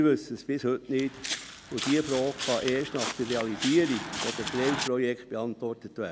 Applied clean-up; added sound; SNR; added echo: none; Walk, footsteps; 6 dB; none.